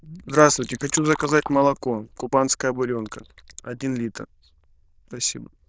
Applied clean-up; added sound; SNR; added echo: neural diffusion model UNIVERSE++.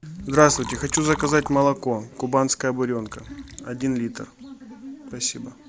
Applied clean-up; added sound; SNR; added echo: none; Liquid; 17 dB; none.